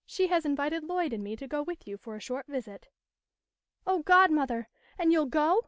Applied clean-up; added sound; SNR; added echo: none; none; none; none.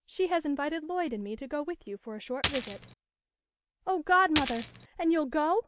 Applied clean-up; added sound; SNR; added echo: none; Coin (dropping); -4 dB; none.